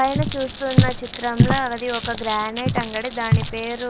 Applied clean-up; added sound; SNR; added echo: none; Walk, footsteps + Glass; -3 dB; none.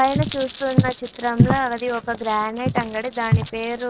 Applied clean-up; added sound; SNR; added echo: neural mask model RNNoise.